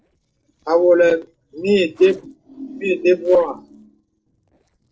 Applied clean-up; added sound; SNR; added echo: neural separator model SepFormer DNS4.